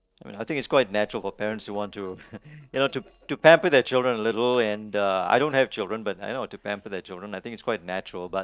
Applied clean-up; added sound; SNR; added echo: neural separator model SepFormer DNS4.